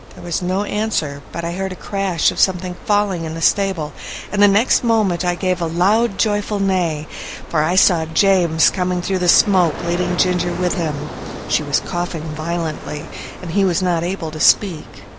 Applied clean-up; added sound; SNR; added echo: none; Ocean; 13 dB; none.